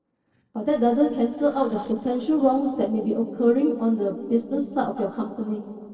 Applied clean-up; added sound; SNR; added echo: neural separator model SepFormer DNS4.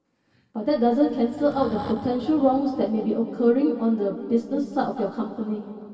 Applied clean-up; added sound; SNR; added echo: none; Breathing; 19 dB; reverberation time 2.6 s.